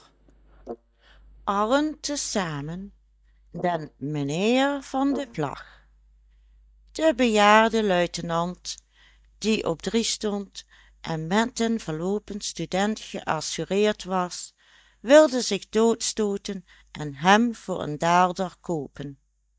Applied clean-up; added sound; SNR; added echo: neural mask model DeepFilterNet 3.